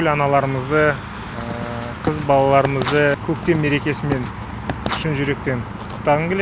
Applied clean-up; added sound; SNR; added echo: none; Writing; 10 dB; none.